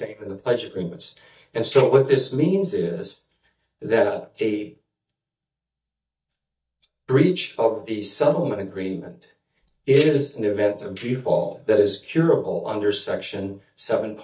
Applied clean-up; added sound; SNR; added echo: neural mask model DeepFilterNet 3.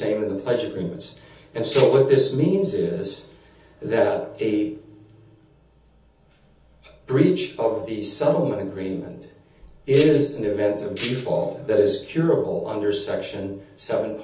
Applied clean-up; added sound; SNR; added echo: none; Rattle (instrument); 12 dB; reverberation time 0.6 s.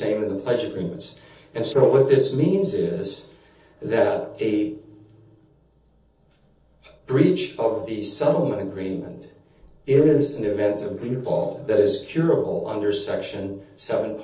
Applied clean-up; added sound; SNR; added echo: neural separator model SepFormer DNS4.